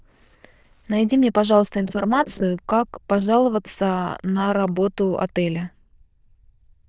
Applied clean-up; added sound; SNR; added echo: neural diffusion model UNIVERSE++.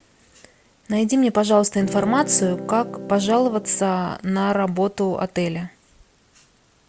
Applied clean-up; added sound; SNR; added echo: none; Electric guitar / Strum; 10 dB; none.